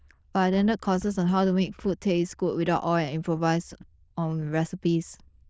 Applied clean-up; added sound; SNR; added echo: neural diffusion model UNIVERSE++.